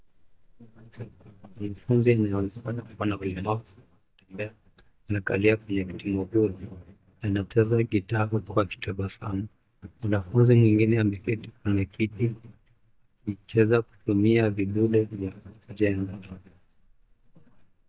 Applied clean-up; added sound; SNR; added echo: neural mask model DeepFilterNet 3.